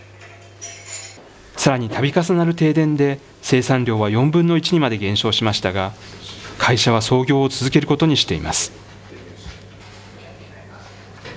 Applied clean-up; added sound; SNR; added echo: none; none; none; none.